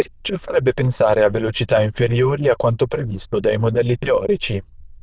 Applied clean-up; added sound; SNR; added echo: neural diffusion model UNIVERSE++.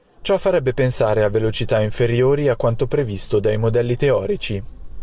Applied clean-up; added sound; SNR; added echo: none; none; none; none.